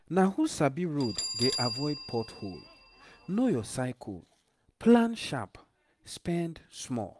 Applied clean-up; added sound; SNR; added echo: none; Bell; 12 dB; none.